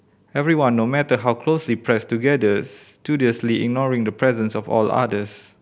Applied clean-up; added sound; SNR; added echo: none; none; none; none.